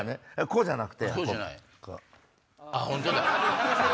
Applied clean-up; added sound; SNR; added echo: none; none; none; none.